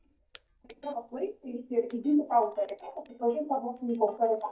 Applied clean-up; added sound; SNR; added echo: neural mask model DeepFilterNet 3.